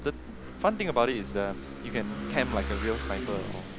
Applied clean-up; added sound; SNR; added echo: none; Engine / Vehicle; 5 dB; none.